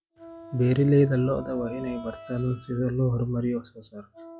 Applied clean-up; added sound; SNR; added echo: classical method log-MMSE.